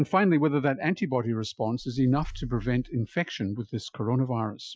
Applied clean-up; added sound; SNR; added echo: classical method Wiener filter.